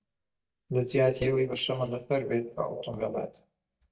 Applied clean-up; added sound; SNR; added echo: neural mask model DeepFilterNet 3.